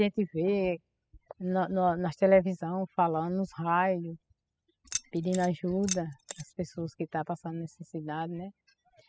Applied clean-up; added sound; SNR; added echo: classical method spectral subtraction.